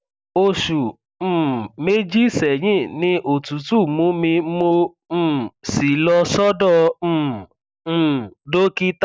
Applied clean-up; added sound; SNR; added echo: none; none; none; none.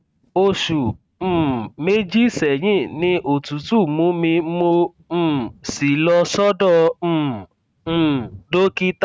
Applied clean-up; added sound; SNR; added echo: neural mask model RNNoise.